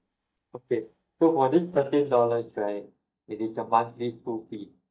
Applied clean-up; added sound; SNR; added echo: neural mask model DeepFilterNet 3.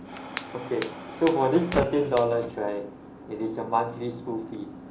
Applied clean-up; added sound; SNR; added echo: none; Fire; 10 dB; reverberation time 0.6 s.